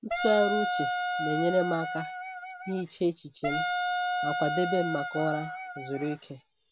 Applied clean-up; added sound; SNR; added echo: none; Wind instrument, woodwind instrument; 1 dB; none.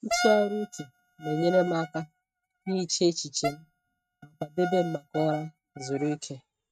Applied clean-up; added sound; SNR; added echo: neural mask model RNNoise.